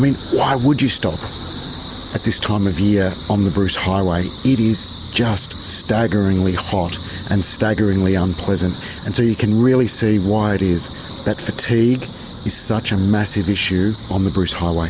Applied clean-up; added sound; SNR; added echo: none; none; none; none.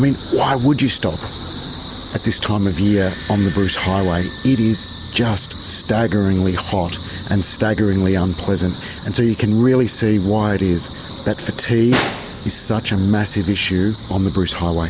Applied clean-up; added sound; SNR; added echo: none; Bell / Doorbell + Snare drum; 14 dB; none.